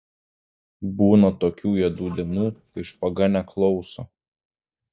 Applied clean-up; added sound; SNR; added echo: neural mask model DeepFilterNet 3.